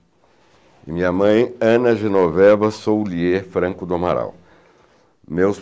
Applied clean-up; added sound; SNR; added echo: none; none; none; none.